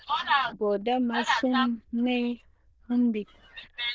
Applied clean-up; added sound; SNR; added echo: neural diffusion model UNIVERSE++.